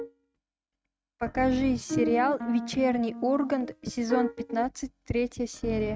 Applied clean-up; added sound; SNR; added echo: neural mask model RNNoise.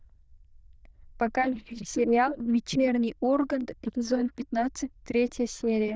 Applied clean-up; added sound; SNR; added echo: neural diffusion model UNIVERSE++.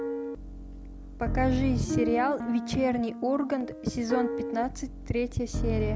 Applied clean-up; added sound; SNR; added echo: none; Piano; 3 dB; none.